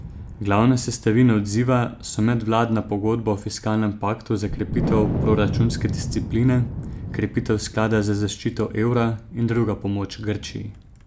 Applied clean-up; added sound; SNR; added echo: none; Wind; 8 dB; none.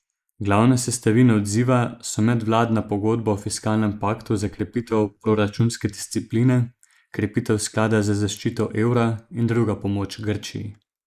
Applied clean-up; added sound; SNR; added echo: neural mask model Resemble Enhance denoiser.